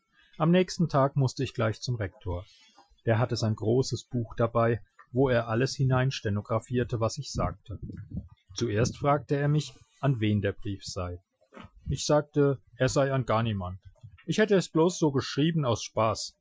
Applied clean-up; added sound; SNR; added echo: classical method Wiener filter.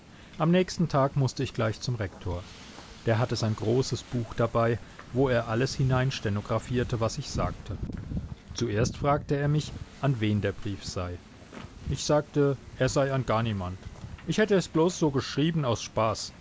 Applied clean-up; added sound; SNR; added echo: none; Wind / Ocean; 13 dB; none.